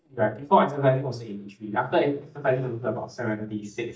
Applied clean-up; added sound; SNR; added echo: neural mask model DeepFilterNet 3.